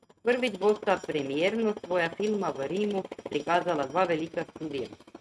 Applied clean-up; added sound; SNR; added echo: neural mask model RNNoise.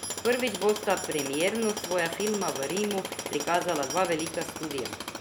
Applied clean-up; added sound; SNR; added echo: none; Tools; 6 dB; none.